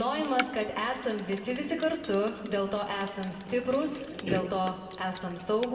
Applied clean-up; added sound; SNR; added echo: none; Drip; 11 dB; reverberation time 1.9 s.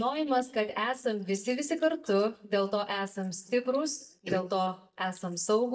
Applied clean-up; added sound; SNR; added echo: neural mask model DeepFilterNet 3.